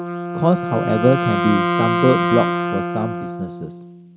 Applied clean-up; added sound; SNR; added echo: none; Wind instrument, woodwind instrument; 1 dB; none.